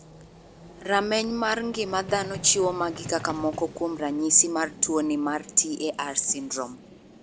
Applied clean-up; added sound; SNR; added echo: none; Vehicle; 16 dB; none.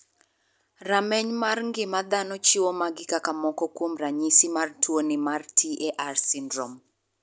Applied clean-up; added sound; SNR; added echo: none; none; none; none.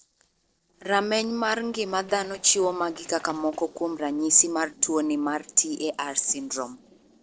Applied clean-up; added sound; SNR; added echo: neural separator model SepFormer DNS4.